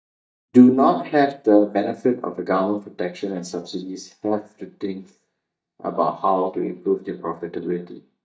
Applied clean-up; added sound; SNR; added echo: neural mask model DeepFilterNet 3.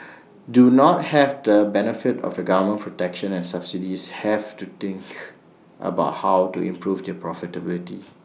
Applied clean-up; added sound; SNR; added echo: none; none; none; none.